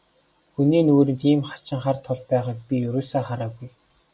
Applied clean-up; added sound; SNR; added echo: none; none; none; none.